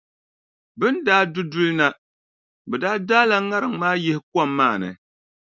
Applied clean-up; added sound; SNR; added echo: none; none; none; none.